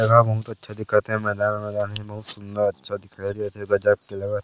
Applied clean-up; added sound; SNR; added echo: none; none; none; none.